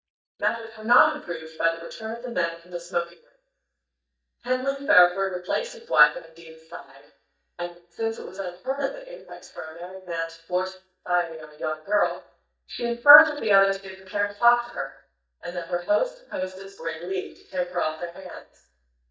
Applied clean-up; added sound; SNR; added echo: neural mask model DeepFilterNet 3.